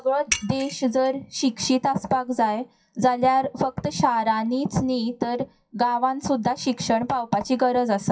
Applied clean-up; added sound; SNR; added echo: classical method WPE with log-MMSE.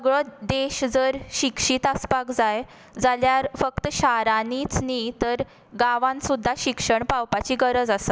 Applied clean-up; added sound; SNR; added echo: none; none; none; none.